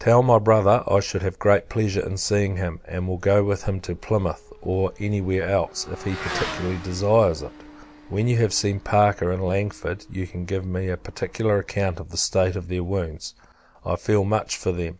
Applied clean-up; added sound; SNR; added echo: none; Motorcycle / Accelerating, revving, vroom; 20 dB; none.